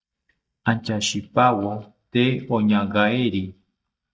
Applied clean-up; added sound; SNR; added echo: neural mask model DeepFilterNet 3.